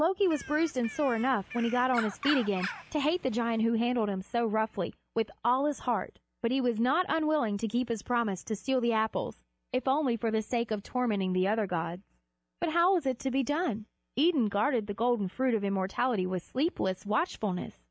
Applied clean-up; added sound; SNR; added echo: none; Bird; 12 dB; none.